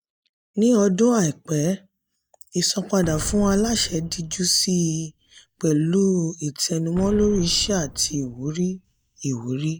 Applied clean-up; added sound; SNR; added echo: neural mask model DeepFilterNet 3.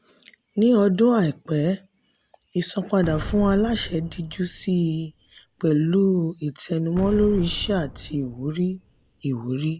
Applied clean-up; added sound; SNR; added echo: none; Boom; 13 dB; none.